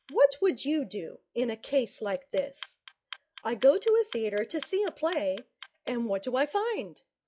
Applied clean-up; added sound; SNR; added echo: classical method log-MMSE.